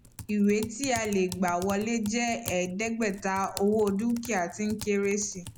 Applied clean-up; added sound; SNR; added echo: none; Typing; 16 dB; none.